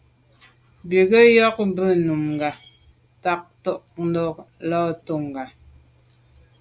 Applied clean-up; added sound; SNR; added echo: none; none; none; none.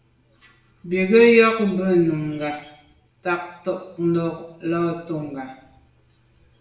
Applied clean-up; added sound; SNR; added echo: none; none; none; reverberation time 0.8 s.